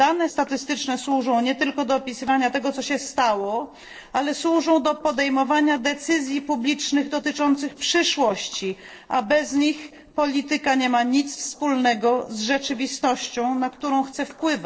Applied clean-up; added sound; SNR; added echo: neural separator model SepFormer DNS4.